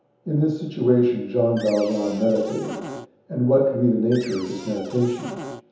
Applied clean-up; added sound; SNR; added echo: none; Cupboard open or close; 15 dB; reverberation time 1.0 s.